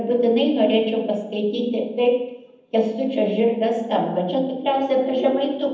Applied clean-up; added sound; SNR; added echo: none; none; none; reverberation time 0.8 s.